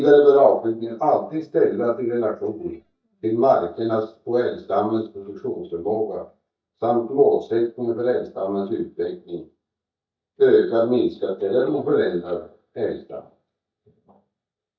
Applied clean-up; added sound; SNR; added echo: neural mask model DeepFilterNet 3.